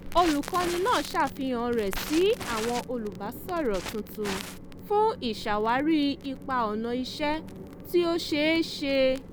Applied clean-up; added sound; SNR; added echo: none; Crackle + Train; 10 dB; none.